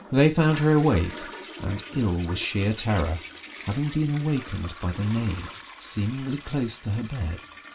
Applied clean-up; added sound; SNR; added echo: none; Toilet flush; 16 dB; reverberation time 0.2 s.